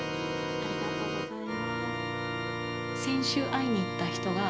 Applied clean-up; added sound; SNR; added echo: none; Organ; 0 dB; none.